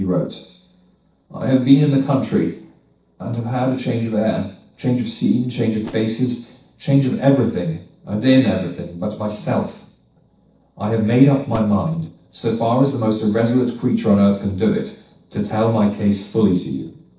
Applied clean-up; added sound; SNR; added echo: neural separator model SepFormer DNS4.